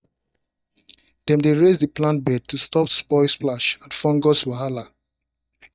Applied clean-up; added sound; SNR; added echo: neural mask model DeepFilterNet 3.